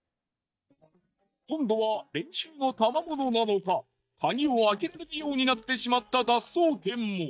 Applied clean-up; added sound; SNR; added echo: neural mask model DeepFilterNet 3.